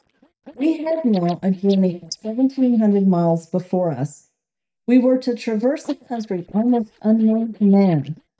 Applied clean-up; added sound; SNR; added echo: neural mask model DeepFilterNet 3.